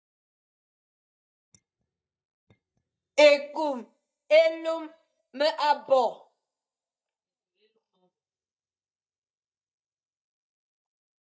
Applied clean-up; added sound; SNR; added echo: neural mask model DeepFilterNet 3.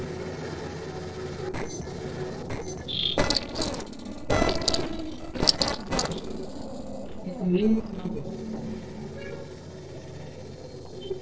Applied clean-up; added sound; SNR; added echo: neural separator model SepFormer DNS4.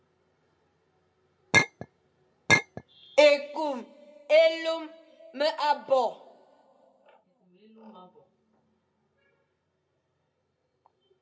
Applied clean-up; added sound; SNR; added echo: none; Chink, clink; -4 dB; reverberation time 1.1 s.